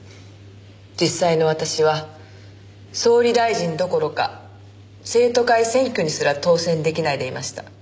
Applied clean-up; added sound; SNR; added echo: none; none; none; none.